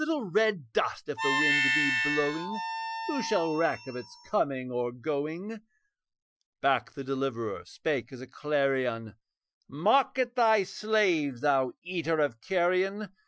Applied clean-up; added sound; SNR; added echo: classical method Wiener filter.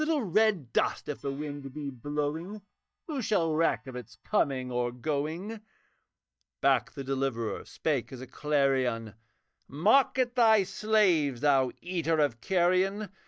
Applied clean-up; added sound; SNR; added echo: neural mask model DeepFilterNet 3.